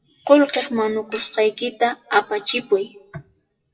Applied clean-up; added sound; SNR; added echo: classical method WPE with log-MMSE.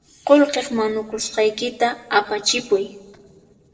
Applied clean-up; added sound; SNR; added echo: neural separator model SepFormer DNS4.